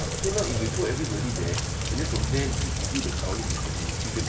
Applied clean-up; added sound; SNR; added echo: none; Rain; -4 dB; reverberation time 1.7 s.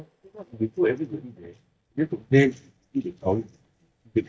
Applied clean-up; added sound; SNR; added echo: neural mask model DeepFilterNet 3.